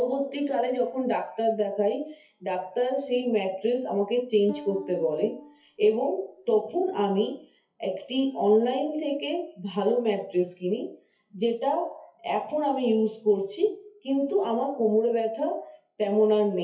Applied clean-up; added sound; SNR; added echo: classical method WPE with log-MMSE.